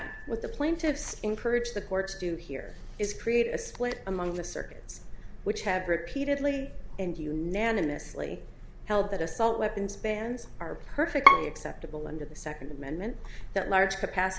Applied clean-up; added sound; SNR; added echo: none; Bowed string instrument; -4 dB; none.